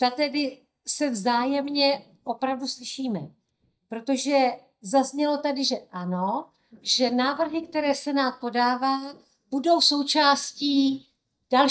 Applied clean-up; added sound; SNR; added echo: neural mask model DeepFilterNet 3.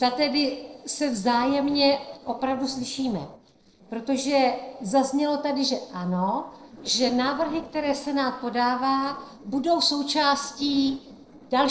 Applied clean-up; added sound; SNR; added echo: neural separator model SepFormer DNS4.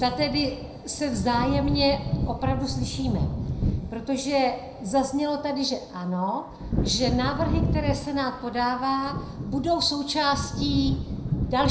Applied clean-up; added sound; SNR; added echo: none; Thunder / Wind; 3 dB; reverberation time 0.5 s.